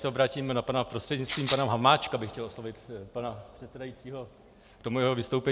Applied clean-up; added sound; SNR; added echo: none; Rattle (instrument); -3 dB; none.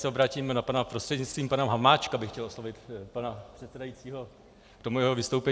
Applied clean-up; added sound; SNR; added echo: none; none; none; none.